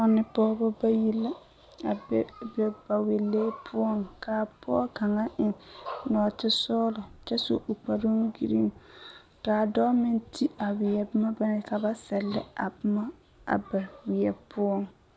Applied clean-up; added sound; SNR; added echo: none; none; none; none.